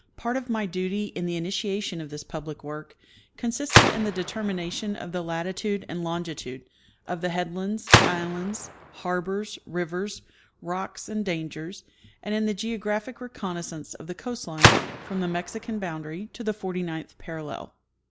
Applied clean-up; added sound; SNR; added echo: none; Gunshot, gunfire; -3 dB; none.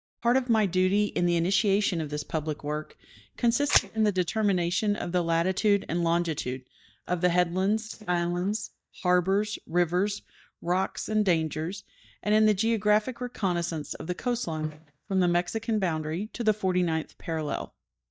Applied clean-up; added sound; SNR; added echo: neural mask model DeepFilterNet 3.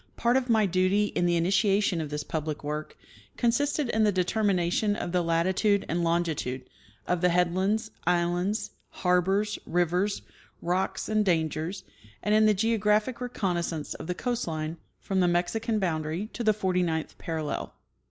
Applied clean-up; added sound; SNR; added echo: none; none; none; none.